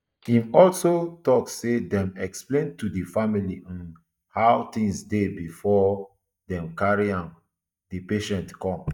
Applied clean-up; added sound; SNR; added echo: neural mask model DeepFilterNet 3.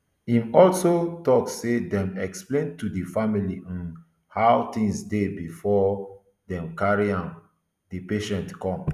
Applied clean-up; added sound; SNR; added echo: none; none; none; none.